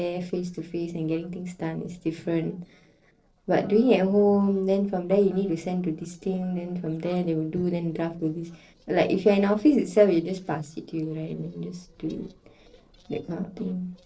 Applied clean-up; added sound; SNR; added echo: neural separator model SepFormer DNS4.